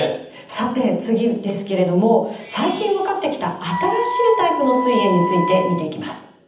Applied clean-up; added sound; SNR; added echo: none; Wind instrument, woodwind instrument; 4 dB; reverberation time 0.8 s.